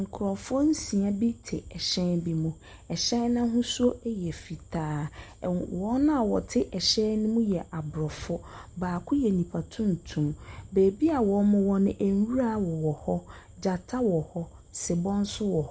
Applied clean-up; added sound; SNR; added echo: none; none; none; none.